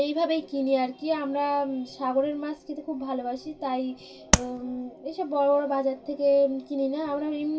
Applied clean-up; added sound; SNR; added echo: none; Tap; -4 dB; reverberation time 0.1 s.